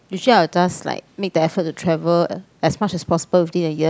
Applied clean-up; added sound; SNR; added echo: none; none; none; none.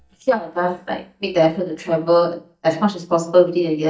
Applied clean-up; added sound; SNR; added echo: neural mask model DeepFilterNet 3.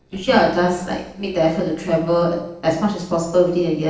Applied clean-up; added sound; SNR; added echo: neural separator model SepFormer DNS4.